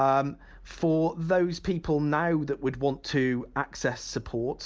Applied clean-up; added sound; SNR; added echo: none; none; none; none.